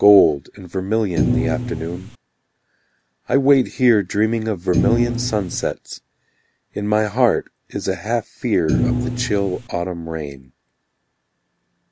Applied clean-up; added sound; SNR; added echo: none; Thump, thud; 0 dB; none.